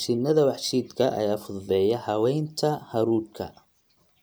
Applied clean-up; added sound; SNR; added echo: none; none; none; none.